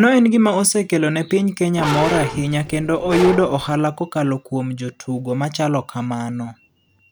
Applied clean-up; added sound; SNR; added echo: none; Bark; 7 dB; none.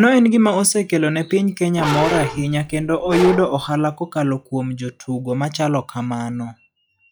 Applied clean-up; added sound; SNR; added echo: classical method log-MMSE.